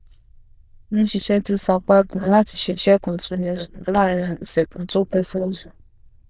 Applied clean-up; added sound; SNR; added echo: neural diffusion model UNIVERSE++.